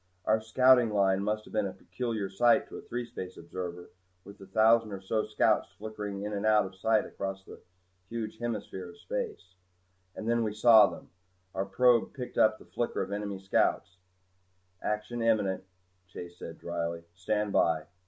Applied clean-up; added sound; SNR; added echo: none; none; none; none.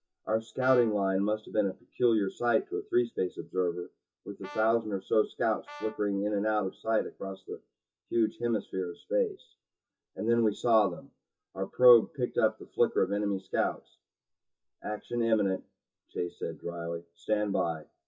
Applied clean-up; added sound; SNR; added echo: classical method WPE with log-MMSE.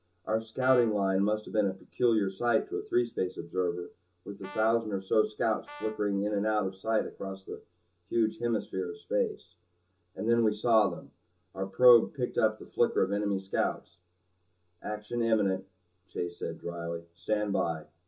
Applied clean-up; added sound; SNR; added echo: none; Brass instrument; 20 dB; reverberation time 0.2 s.